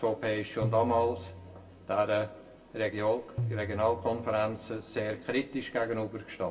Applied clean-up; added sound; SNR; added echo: none; Tabla; 9 dB; reverberation time 0.2 s.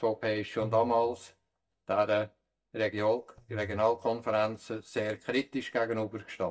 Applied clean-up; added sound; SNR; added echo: neural mask model DeepFilterNet 3.